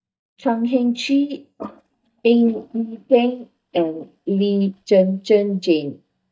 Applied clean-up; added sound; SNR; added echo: neural mask model DeepFilterNet 3.